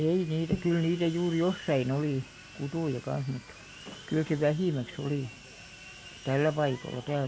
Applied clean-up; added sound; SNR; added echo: none; Sawing; 18 dB; none.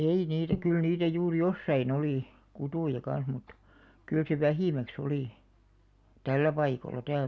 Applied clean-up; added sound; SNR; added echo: none; none; none; none.